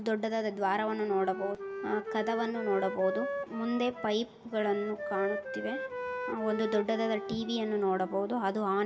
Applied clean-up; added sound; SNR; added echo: none; Wind instrument, woodwind instrument; 7 dB; reverberation time 1.4 s.